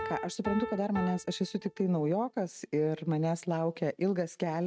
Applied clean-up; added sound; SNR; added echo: neural mask model RNNoise.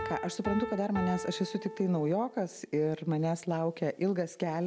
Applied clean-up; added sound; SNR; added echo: none; Piano; 11 dB; none.